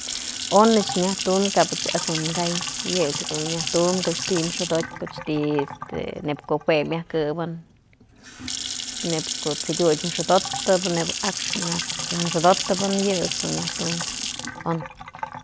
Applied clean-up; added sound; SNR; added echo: none; Sink (filling or washing) / Water tap, faucet / Splash, splatter; 5 dB; none.